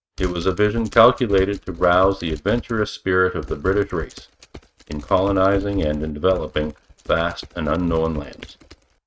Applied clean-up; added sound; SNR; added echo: neural mask model RNNoise.